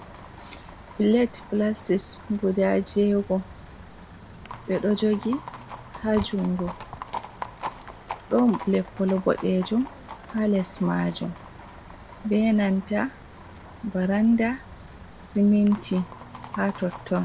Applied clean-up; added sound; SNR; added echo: none; Livestock, farm animals, working animals; 15 dB; none.